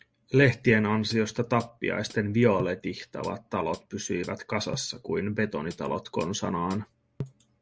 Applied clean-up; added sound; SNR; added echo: none; Hi-hat; 17 dB; none.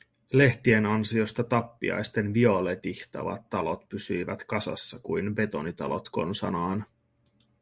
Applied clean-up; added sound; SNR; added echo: none; none; none; none.